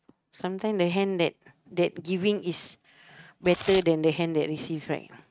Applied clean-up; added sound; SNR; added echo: neural mask model RNNoise.